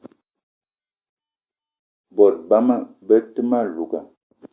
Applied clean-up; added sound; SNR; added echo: none; none; none; none.